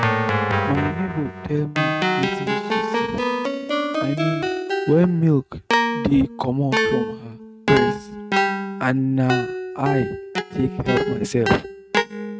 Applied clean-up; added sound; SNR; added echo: neural mask model RNNoise.